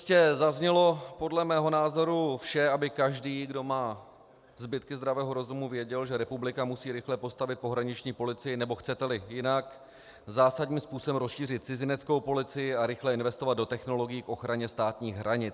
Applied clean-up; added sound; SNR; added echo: none; none; none; none.